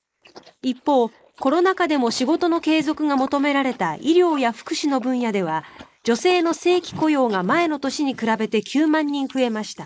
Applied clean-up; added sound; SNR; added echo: neural mask model Resemble Enhance denoiser.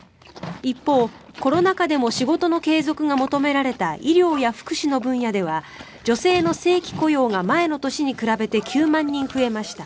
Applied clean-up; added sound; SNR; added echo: none; Livestock, farm animals, working animals; 18 dB; none.